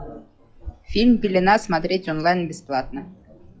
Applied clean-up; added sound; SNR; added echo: classical method log-MMSE.